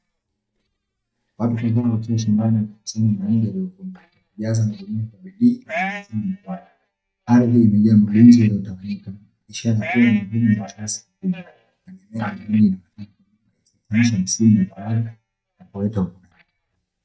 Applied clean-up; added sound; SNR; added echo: neural mask model DeepFilterNet 3.